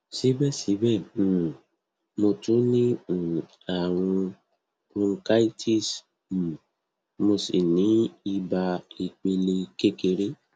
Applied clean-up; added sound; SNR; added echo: none; none; none; none.